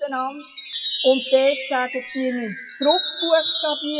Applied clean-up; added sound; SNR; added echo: classical method WPE with log-MMSE.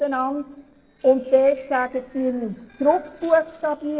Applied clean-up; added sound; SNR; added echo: neural separator model SepFormer DNS4.